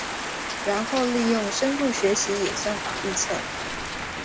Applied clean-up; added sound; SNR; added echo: none; Rain; 4 dB; reverberation time 0.3 s.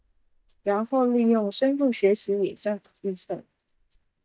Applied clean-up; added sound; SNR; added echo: neural mask model DeepFilterNet 3.